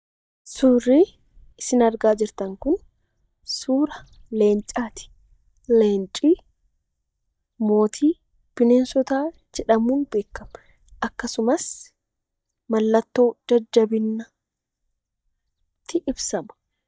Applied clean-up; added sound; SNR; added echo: neural mask model DeepFilterNet 3.